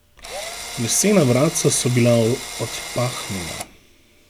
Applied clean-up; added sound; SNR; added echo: none; Drill; 11 dB; none.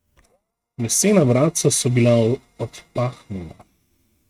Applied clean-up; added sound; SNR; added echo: neural mask model RNNoise.